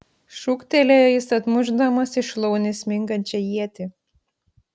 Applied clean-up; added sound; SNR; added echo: none; none; none; none.